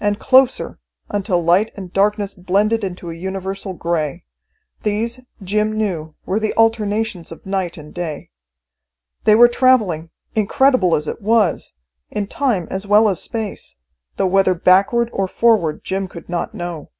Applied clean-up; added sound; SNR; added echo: none; none; none; none.